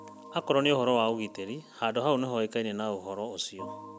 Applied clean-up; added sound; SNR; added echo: none; Organ; 19 dB; none.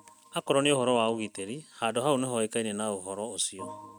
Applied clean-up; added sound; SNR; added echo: neural mask model RNNoise.